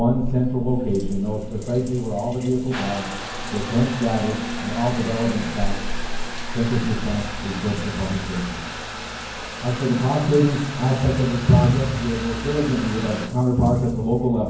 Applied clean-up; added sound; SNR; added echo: none; Trickle, dribble / Bathtub (filling or washing) / Water tap, faucet; 7 dB; reverberation time 0.9 s.